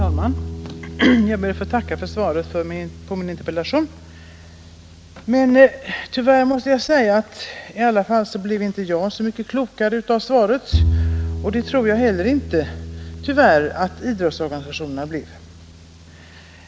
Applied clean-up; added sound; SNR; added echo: none; Bowed string instrument; 8 dB; none.